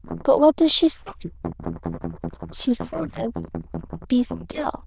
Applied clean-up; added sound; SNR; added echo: neural diffusion model UNIVERSE++.